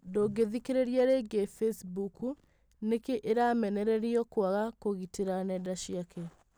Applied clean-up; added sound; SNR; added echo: none; none; none; none.